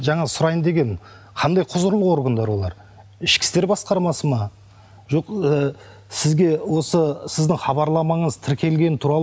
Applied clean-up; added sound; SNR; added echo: none; none; none; none.